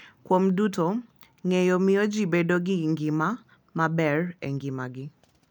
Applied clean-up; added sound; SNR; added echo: none; none; none; none.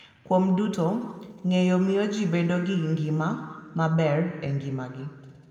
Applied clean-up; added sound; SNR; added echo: none; none; none; reverberation time 1.9 s.